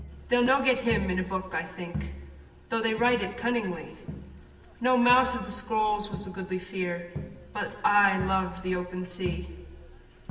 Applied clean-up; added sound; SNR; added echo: none; Crowd; 12 dB; reverberation time 1.4 s.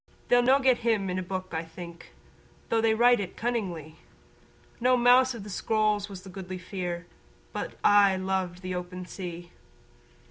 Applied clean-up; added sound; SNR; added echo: none; none; none; none.